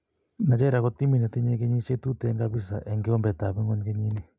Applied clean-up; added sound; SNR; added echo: none; none; none; none.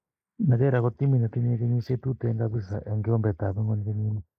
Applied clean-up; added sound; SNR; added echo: neural mask model Resemble Enhance denoiser.